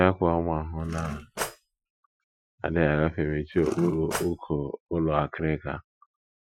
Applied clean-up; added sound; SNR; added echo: classical method Wiener filter.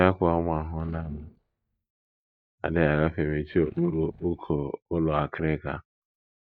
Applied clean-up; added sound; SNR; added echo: neural mask model DeepFilterNet 3.